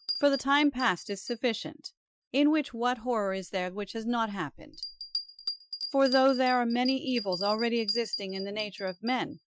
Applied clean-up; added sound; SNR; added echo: classical method Wiener filter.